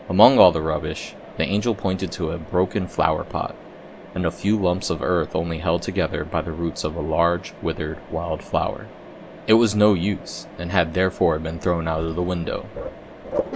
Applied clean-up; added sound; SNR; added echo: none; Mechanisms; 15 dB; none.